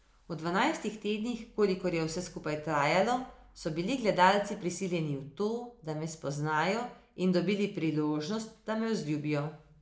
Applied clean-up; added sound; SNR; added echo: none; none; none; none.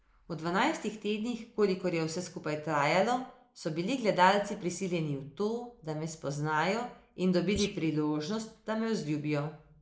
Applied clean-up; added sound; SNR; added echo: neural mask model Resemble Enhance denoiser.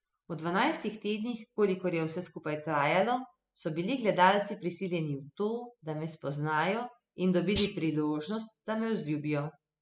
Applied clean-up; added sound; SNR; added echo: classical method spectral subtraction.